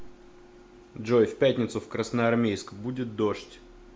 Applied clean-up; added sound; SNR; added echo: none; none; none; none.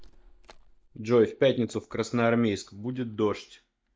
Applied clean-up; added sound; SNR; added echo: neural mask model DeepFilterNet 3.